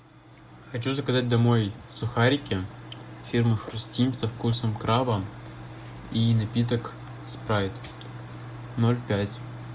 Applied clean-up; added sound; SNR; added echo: none; none; none; none.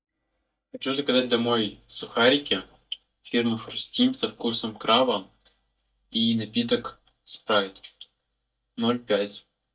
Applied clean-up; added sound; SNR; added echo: neural mask model DeepFilterNet 3.